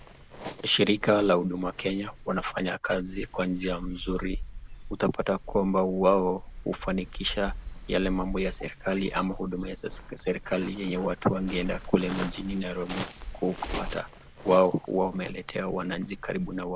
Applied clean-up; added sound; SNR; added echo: none; Waves, surf; 11 dB; none.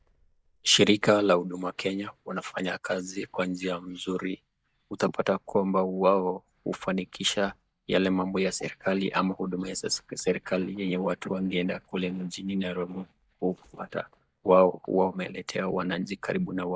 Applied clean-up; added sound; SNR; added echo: neural mask model DeepFilterNet 3.